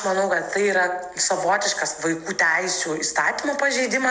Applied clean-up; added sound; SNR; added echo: none; none; none; none.